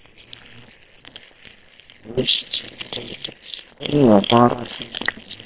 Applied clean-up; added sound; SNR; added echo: neural separator model SepFormer WHAM!.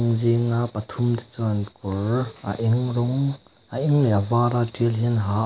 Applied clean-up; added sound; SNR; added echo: none; none; none; none.